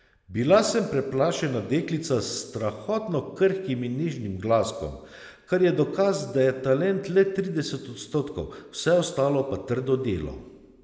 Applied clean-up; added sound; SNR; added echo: none; none; none; none.